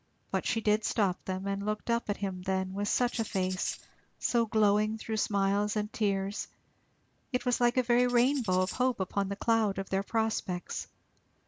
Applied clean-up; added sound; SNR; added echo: none; Tambourine; 15 dB; none.